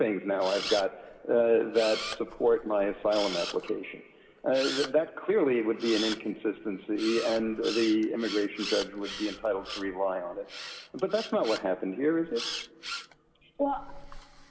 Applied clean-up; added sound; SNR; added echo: none; Camera; 11 dB; reverberation time 1.9 s.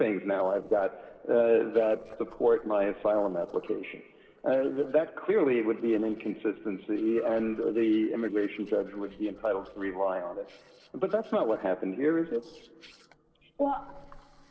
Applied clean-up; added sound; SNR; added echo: neural separator model SepFormer DNS4.